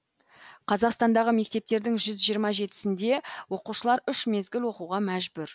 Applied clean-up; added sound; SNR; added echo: none; none; none; none.